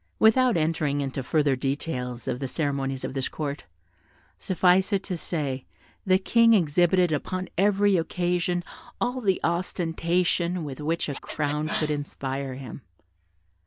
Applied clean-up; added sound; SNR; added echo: none; Scratching (performance technique); 14 dB; none.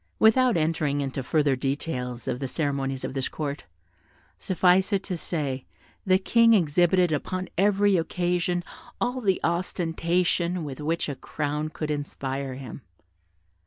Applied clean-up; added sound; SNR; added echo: none; none; none; none.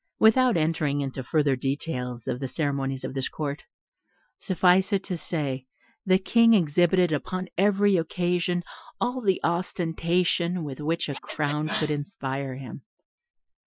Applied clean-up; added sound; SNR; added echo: classical method Wiener filter.